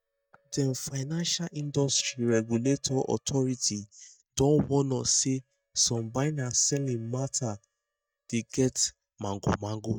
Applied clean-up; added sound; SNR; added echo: neural mask model DeepFilterNet 3.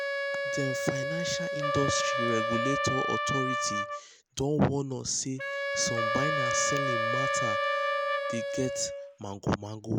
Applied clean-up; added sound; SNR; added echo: none; Wind instrument, woodwind instrument + Trumpet; -2 dB; none.